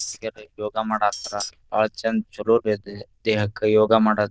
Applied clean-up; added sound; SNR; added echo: neural diffusion model UNIVERSE++.